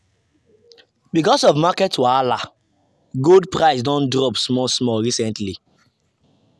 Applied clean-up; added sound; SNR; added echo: none; none; none; none.